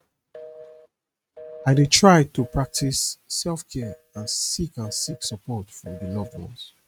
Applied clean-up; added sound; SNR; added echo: neural mask model RNNoise.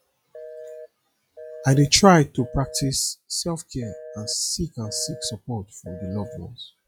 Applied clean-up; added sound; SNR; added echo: classical method log-MMSE.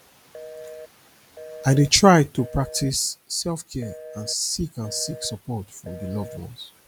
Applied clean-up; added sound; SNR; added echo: none; Telephone; 17 dB; none.